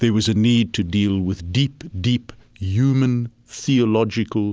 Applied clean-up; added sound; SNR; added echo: none; none; none; none.